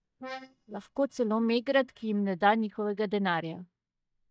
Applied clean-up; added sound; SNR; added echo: neural mask model DeepFilterNet 3.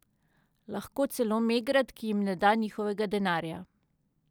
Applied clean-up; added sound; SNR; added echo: none; none; none; none.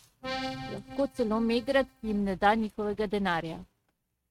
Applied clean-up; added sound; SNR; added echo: neural mask model RNNoise.